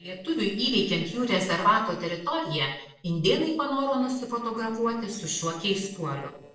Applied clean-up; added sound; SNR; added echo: neural separator model SepFormer DNS4.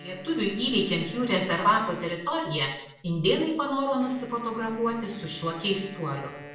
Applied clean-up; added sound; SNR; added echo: none; Wind instrument, woodwind instrument; 18 dB; reverberation time 0.7 s.